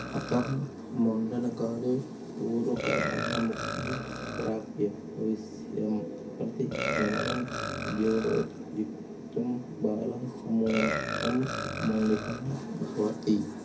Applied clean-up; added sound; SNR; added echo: none; Burping, eructation; 7 dB; reverberation time 0.3 s.